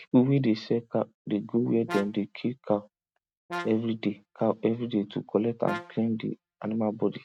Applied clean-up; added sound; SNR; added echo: neural mask model RNNoise.